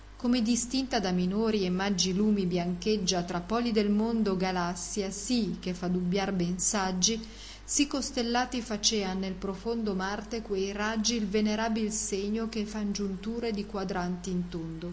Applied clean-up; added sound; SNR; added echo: none; none; none; none.